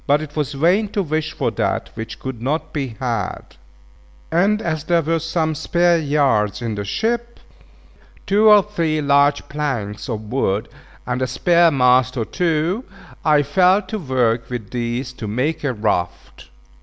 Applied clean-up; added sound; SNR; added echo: none; none; none; none.